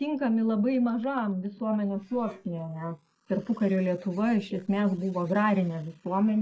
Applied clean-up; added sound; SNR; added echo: neural mask model Resemble Enhance denoiser.